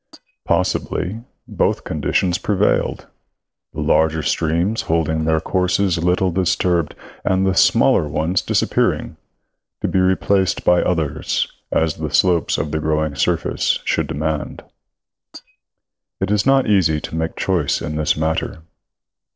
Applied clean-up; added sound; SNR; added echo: neural separator model SepFormer DNS4.